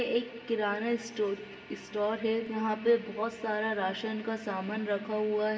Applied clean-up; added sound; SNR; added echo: none; none; none; reverberation time 2.5 s.